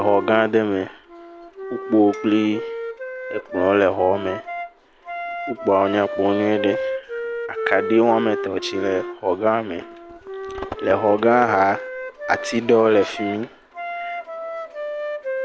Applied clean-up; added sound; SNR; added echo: none; Wind instrument, woodwind instrument; 9 dB; none.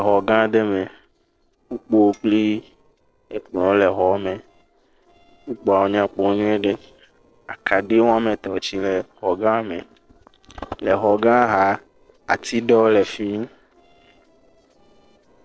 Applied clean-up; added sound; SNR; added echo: neural separator model SepFormer DNS4.